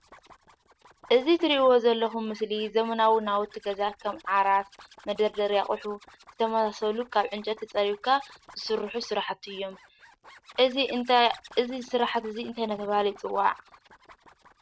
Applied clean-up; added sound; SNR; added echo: neural mask model RNNoise.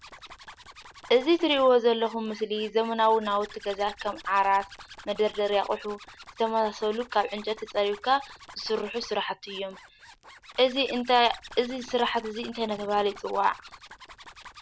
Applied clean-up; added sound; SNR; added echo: none; Zipper (clothing); 20 dB; none.